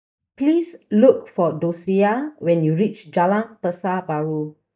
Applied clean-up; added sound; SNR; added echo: neural mask model DeepFilterNet 3.